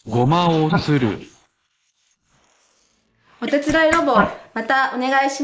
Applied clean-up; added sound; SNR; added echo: neural mask model Resemble Enhance denoiser.